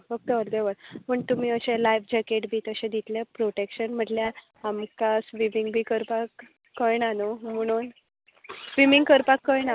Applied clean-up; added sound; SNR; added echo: none; none; none; none.